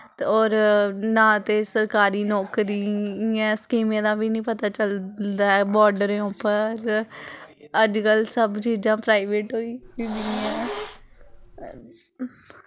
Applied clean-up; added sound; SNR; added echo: none; Hiss; 9 dB; none.